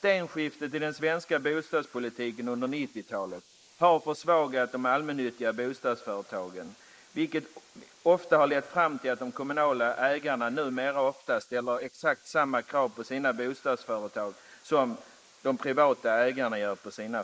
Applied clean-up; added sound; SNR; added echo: neural mask model Resemble Enhance denoiser.